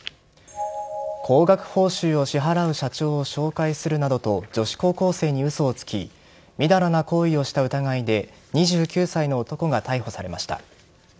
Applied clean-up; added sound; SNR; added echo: none; none; none; none.